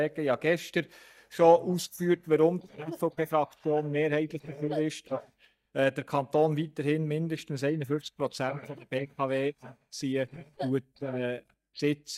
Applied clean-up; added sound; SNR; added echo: neural mask model DeepFilterNet 3.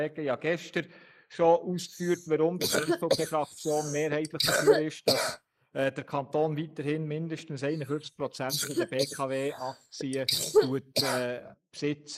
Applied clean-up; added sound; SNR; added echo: neural mask model Resemble Enhance denoiser.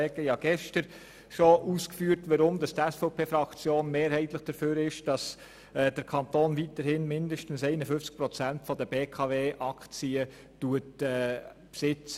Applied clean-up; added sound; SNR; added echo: none; none; none; none.